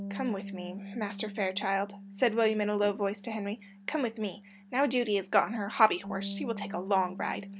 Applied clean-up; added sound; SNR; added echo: none; Bass guitar; 12 dB; none.